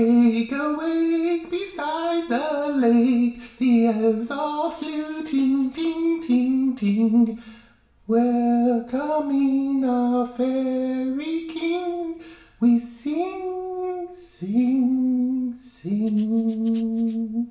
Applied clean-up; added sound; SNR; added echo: none; Rattle (instrument); 19 dB; reverberation time 0.7 s.